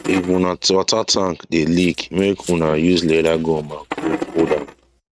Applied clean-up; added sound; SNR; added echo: neural mask model RNNoise.